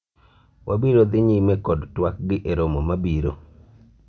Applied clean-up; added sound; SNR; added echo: none; none; none; none.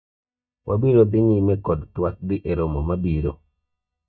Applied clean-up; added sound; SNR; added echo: neural mask model DeepFilterNet 3.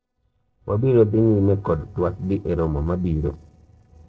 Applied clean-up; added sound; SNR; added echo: neural separator model SepFormer DNS4.